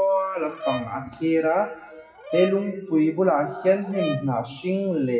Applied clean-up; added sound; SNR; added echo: classical method WPE with log-MMSE.